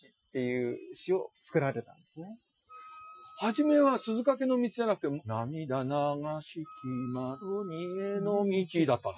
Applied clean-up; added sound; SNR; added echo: classical method Wiener filter.